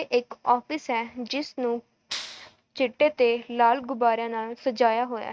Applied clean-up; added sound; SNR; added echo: neural mask model RNNoise.